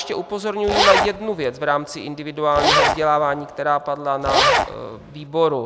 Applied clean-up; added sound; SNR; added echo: none; Zipper (clothing); -2 dB; none.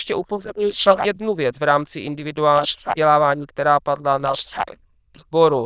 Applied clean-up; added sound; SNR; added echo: neural diffusion model UNIVERSE++.